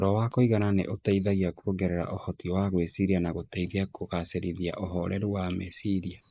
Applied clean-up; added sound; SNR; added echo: neural mask model Resemble Enhance denoiser.